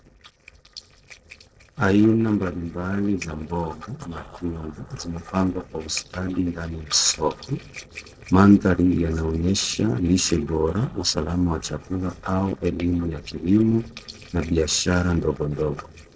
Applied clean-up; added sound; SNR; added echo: neural separator model SepFormer DNS4.